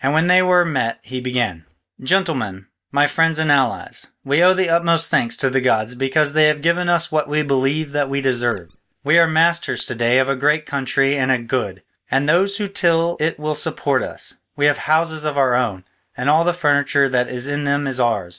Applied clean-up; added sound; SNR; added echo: neural mask model DeepFilterNet 3.